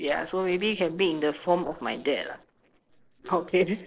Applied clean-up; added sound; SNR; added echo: neural separator model SepFormer DNS4.